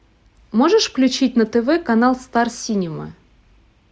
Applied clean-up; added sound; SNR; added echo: none; none; none; none.